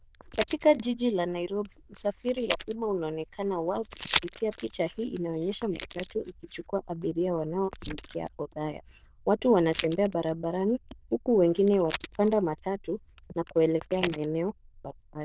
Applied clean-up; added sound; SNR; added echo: neural diffusion model UNIVERSE++.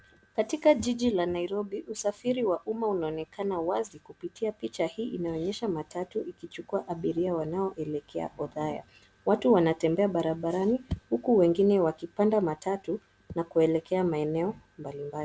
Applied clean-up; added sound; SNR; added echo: none; none; none; none.